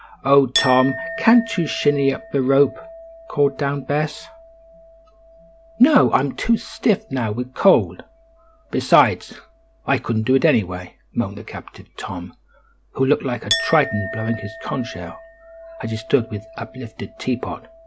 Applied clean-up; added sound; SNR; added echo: none; Chink, clink; 13 dB; none.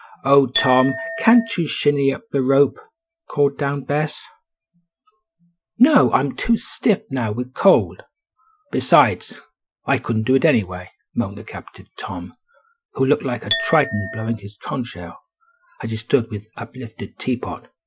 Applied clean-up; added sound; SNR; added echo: classical method Wiener filter.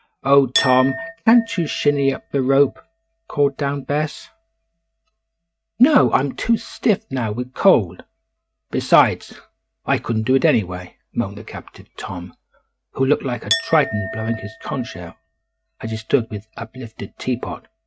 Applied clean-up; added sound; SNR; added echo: neural mask model RNNoise.